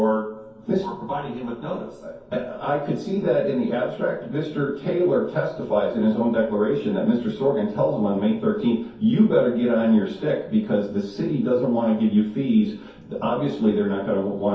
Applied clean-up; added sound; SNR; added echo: none; none; none; reverberation time 0.6 s.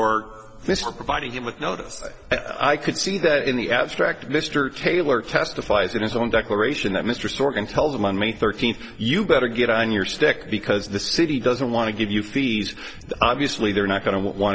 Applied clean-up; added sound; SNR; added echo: none; none; none; none.